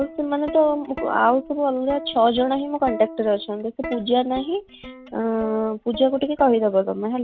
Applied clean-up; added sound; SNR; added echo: none; Plucked string instrument; 15 dB; none.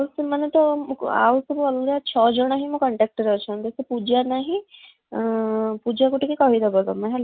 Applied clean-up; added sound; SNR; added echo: none; none; none; none.